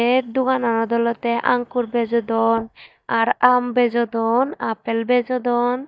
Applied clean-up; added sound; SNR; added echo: neural mask model DeepFilterNet 3.